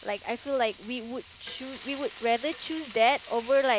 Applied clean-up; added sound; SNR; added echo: none; Frying (food); 18 dB; none.